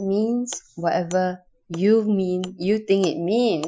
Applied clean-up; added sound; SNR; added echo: classical method Wiener filter.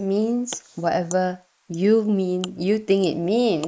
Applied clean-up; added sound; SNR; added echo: neural mask model Resemble Enhance denoiser.